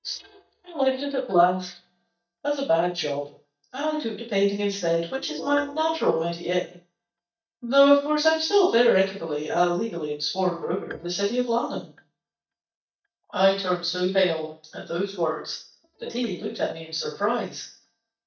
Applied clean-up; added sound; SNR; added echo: neural mask model DeepFilterNet 3.